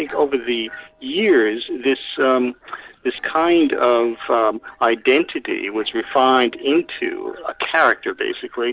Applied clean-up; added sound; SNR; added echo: neural separator model SepFormer DNS4.